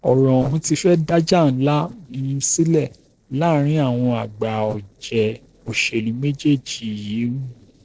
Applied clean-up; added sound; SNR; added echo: neural separator model SepFormer DNS4.